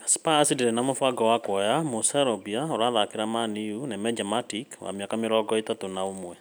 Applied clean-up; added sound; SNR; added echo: none; none; none; none.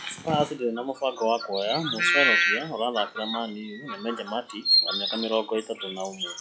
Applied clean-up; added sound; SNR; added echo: classical method log-MMSE.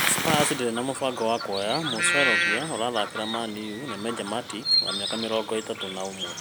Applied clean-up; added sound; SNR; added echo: none; Bird vocalization, bird call, bird song; 0 dB; none.